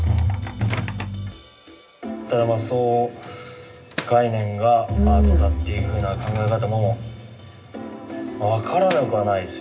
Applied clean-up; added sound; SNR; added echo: none; Microwave oven; 18 dB; reverberation time 0.4 s.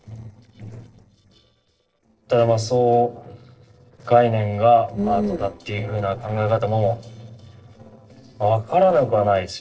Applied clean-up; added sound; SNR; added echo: neural separator model SepFormer DNS4.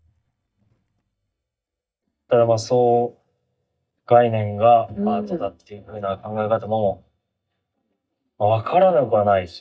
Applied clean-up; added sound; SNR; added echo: neural mask model DeepFilterNet 3.